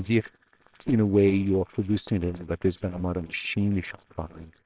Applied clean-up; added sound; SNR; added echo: neural separator model SepFormer WHAMR!.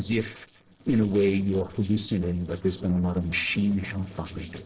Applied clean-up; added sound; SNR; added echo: neural separator model SepFormer DNS4.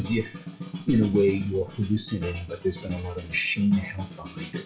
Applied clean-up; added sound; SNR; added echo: classical method WPE with log-MMSE.